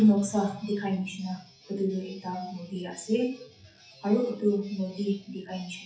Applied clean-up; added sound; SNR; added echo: classical method WPE with log-MMSE.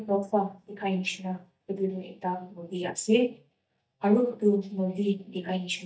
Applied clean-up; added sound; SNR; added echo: neural mask model DeepFilterNet 3.